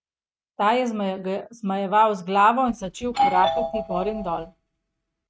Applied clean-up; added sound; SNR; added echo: neural mask model RNNoise.